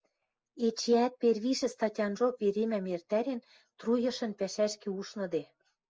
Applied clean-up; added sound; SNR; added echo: neural mask model Resemble Enhance denoiser.